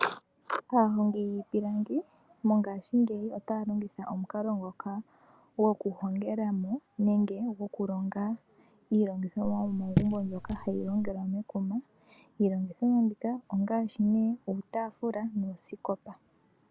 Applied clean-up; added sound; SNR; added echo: none; Raindrop / Drip; 4 dB; none.